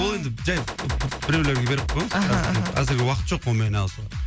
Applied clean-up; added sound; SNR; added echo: none; Gunshot, gunfire; 9 dB; none.